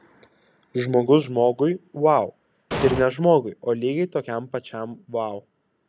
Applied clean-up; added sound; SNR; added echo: none; Explosion; 3 dB; none.